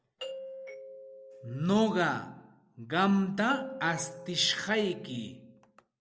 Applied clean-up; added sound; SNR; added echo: none; Doorbell; 14 dB; none.